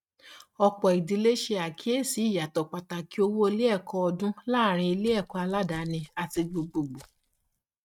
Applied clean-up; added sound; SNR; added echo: neural mask model RNNoise.